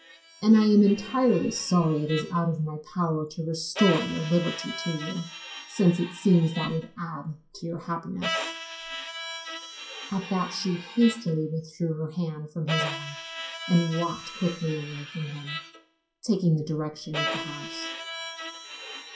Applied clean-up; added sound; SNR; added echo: classical method WPE with log-MMSE.